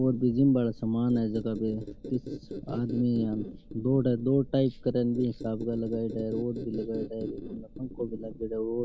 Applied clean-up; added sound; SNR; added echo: none; Squeak; 12 dB; none.